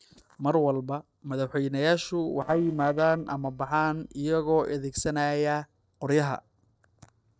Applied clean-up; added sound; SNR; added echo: neural separator model SepFormer DNS4.